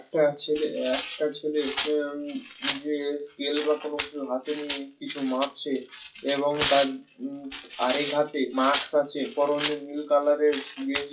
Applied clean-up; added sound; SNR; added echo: classical method WPE with log-MMSE.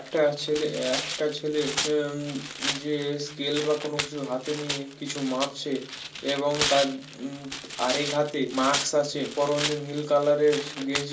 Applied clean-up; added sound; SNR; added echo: none; Tearing; 7 dB; reverberation time 0.3 s.